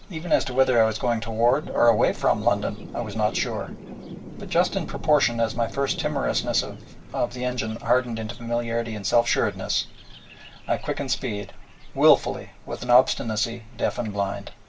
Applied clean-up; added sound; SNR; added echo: none; Thunder; 17 dB; reverberation time 0.2 s.